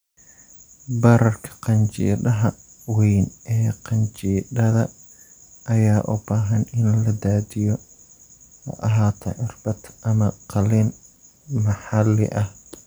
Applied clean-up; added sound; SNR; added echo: none; none; none; none.